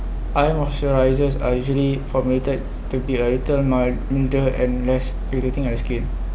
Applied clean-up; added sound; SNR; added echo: none; Mechanisms; 4 dB; none.